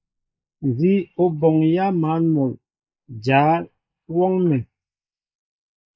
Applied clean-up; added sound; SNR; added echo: neural mask model Resemble Enhance denoiser.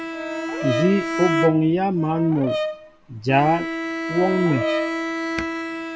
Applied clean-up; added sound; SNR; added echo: none; Brass instrument + Bowed string instrument; 3 dB; none.